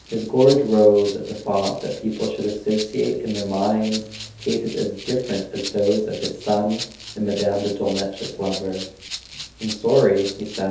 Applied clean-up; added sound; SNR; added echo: none; Rattle (instrument); 14 dB; reverberation time 0.6 s.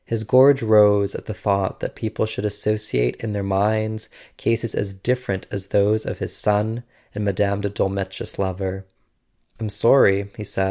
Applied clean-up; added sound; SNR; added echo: none; none; none; none.